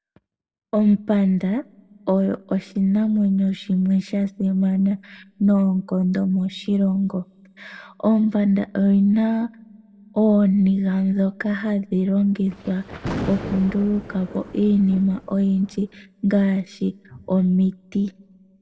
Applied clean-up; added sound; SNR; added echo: none; Thunder; 12 dB; reverberation time 0.3 s.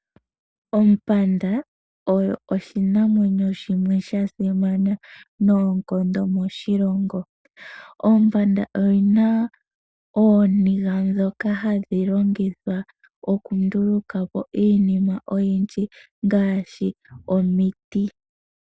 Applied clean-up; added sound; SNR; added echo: none; none; none; none.